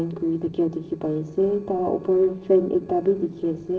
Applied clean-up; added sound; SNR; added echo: neural separator model SepFormer DNS4.